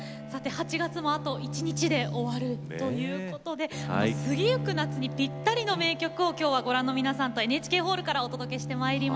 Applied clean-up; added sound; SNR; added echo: none; Bowed string instrument; 7 dB; none.